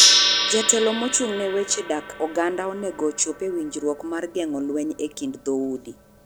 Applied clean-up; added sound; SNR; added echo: none; Gong; 1 dB; none.